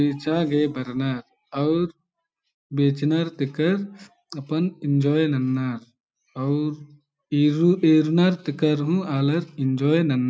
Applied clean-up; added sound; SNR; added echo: none; none; none; none.